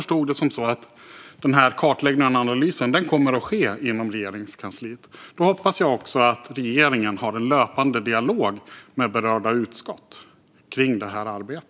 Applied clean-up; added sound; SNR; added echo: none; none; none; none.